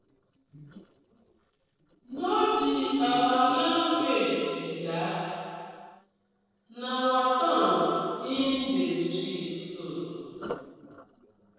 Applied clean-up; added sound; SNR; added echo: neural separator model SepFormer DNS4.